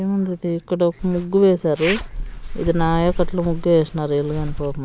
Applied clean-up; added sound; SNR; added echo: none; Zipper (clothing); 8 dB; none.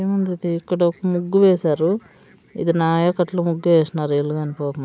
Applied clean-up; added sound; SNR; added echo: none; none; none; none.